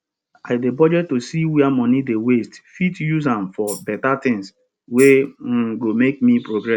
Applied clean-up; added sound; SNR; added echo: none; Tambourine; 16 dB; none.